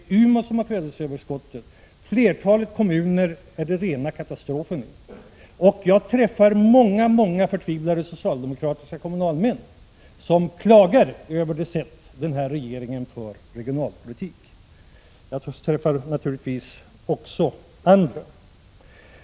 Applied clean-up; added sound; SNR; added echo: none; none; none; none.